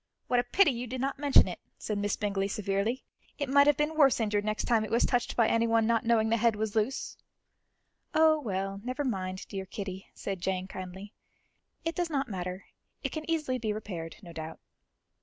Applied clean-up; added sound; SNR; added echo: none; none; none; none.